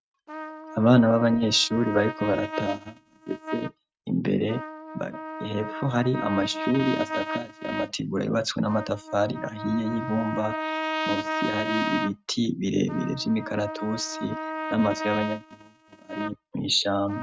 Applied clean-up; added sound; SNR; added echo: neural mask model RNNoise.